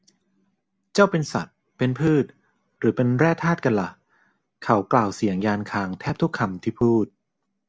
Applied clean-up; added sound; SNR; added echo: none; none; none; none.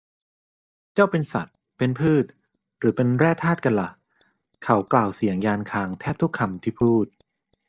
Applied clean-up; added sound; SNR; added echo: neural mask model DeepFilterNet 3.